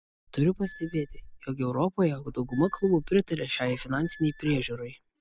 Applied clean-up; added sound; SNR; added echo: none; Squeak / Screech; 18 dB; none.